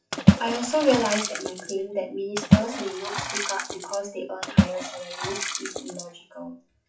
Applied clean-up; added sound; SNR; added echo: classical method WPE with log-MMSE.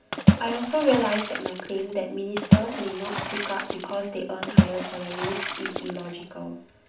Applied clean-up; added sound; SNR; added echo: none; Water / Splash, splatter; -4 dB; reverberation time 0.4 s.